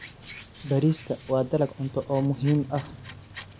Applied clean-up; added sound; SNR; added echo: none; Hands; 16 dB; none.